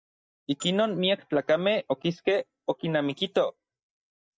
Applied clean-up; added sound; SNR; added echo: neural mask model DeepFilterNet 3.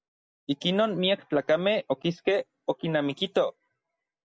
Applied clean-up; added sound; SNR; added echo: none; none; none; none.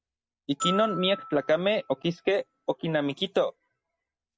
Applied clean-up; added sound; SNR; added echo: none; Glockenspiel; 12 dB; none.